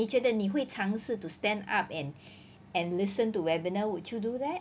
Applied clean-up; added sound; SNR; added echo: none; none; none; none.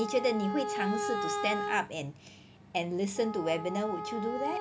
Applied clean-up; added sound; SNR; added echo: none; Wind instrument, woodwind instrument; 4 dB; none.